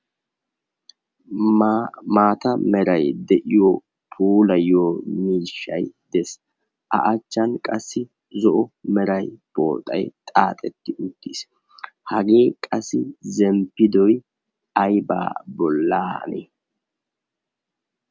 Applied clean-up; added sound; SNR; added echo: none; none; none; none.